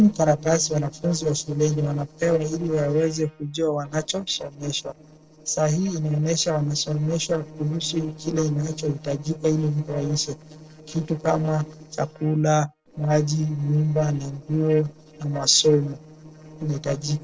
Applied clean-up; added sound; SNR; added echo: neural separator model SepFormer DNS4.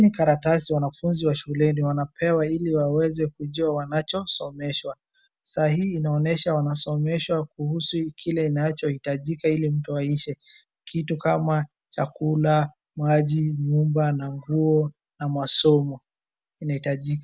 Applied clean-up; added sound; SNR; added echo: none; none; none; none.